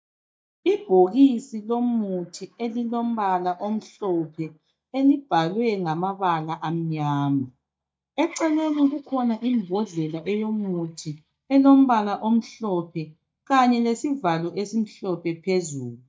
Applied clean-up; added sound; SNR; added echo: neural mask model DeepFilterNet 3.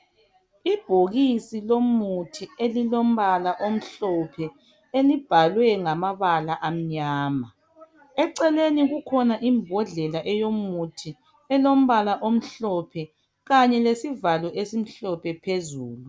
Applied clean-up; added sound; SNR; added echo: none; none; none; none.